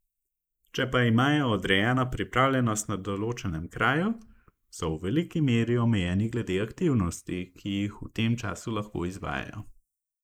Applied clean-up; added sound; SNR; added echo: neural mask model Resemble Enhance denoiser.